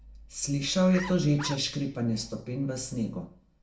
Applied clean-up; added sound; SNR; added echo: none; Bark; 13 dB; reverberation time 0.1 s.